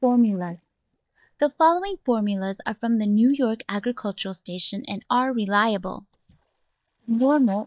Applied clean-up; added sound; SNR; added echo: neural mask model DeepFilterNet 3.